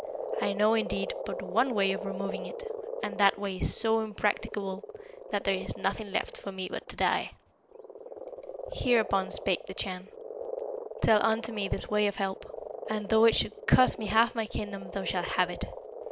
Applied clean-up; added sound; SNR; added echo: none; Frog; 9 dB; none.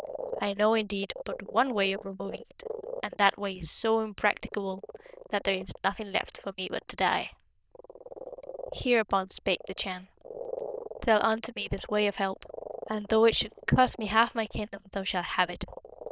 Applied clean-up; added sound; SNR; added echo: neural diffusion model UNIVERSE++.